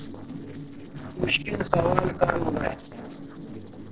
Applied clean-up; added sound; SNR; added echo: neural separator model SepFormer DNS4.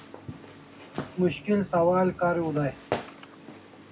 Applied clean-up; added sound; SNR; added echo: none; Walk, footsteps; 12 dB; reverberation time 0.4 s.